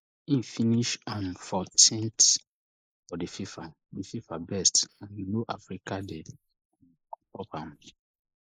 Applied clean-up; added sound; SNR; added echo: neural mask model Resemble Enhance denoiser.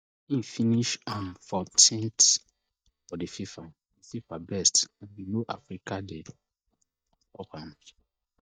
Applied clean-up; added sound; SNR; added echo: neural mask model DeepFilterNet 3.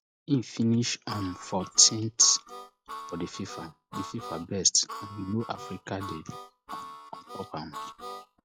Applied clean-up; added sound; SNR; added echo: classical method log-MMSE.